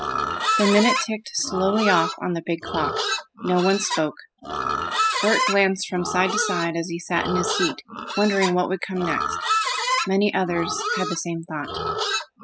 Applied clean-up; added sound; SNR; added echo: classical method spectral subtraction.